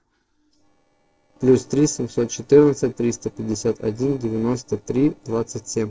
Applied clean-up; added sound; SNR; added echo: neural separator model SepFormer DNS4.